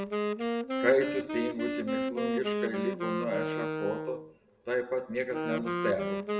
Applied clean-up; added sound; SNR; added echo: none; Wind instrument, woodwind instrument; 0 dB; reverberation time 0.8 s.